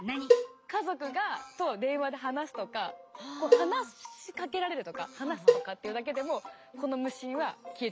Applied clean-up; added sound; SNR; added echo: none; Cowbell; -4 dB; none.